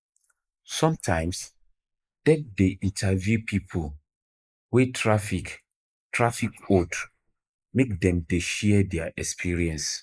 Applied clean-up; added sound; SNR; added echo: neural mask model Resemble Enhance denoiser.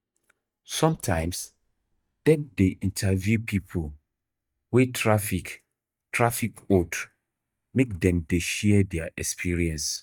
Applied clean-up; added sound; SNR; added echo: neural mask model DeepFilterNet 3.